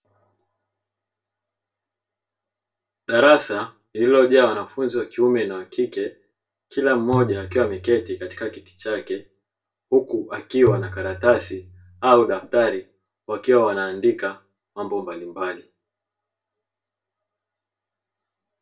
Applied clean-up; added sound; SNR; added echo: none; Tabla; 10 dB; reverberation time 0.2 s.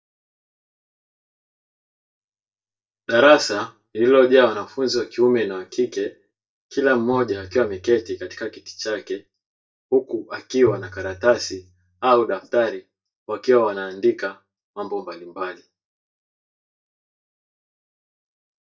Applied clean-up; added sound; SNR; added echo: neural mask model DeepFilterNet 3.